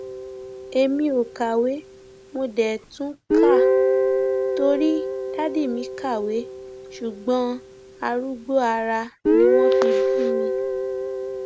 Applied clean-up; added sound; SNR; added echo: none; Guitar; -2 dB; none.